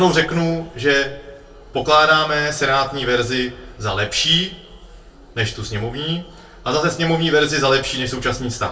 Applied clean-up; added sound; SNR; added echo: none; none; none; reverberation time 0.1 s.